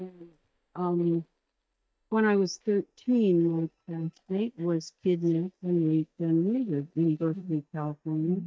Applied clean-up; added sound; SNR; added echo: neural mask model DeepFilterNet 3.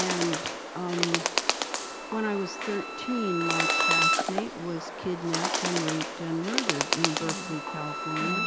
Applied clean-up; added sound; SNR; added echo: none; Bird + Bowed string instrument; -3 dB; none.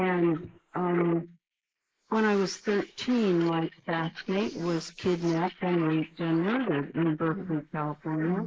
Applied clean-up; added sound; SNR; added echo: neural mask model Resemble Enhance denoiser.